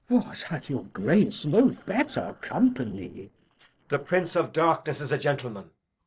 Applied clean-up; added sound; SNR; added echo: neural separator model SepFormer DNS4.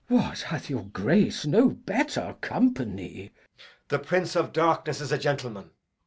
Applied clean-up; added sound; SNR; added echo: none; none; none; none.